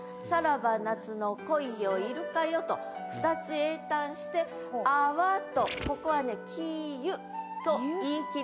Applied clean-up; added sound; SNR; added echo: none; none; none; none.